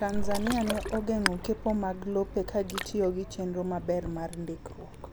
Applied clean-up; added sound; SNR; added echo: none; Ocean; 9 dB; none.